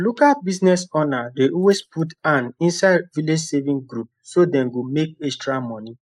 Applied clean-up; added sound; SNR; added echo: neural mask model Resemble Enhance denoiser.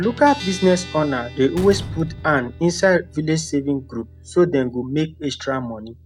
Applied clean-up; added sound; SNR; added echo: none; Guitar + Slam; 15 dB; none.